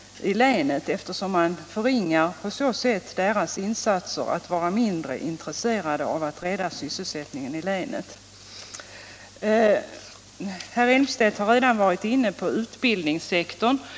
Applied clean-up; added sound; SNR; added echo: none; none; none; none.